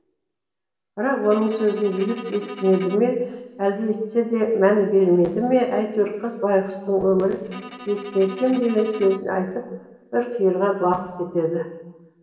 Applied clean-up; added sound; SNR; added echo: none; Bowed string instrument; 17 dB; reverberation time 1.1 s.